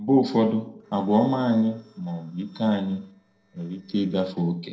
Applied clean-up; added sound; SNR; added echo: neural separator model SepFormer DNS4.